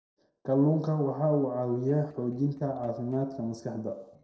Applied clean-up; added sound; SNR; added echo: neural separator model SepFormer DNS4.